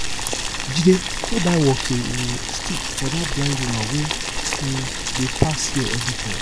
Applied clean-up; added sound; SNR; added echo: none; Boiling; 2 dB; none.